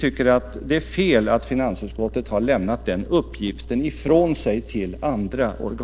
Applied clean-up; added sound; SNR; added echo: neural separator model SepFormer DNS4.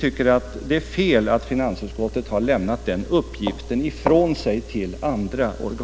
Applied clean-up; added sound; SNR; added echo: none; Engine; 13 dB; none.